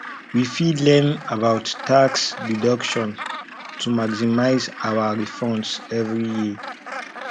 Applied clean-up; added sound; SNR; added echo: none; Gull, seagull; 13 dB; none.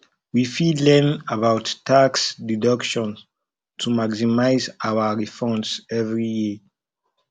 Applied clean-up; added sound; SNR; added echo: none; none; none; none.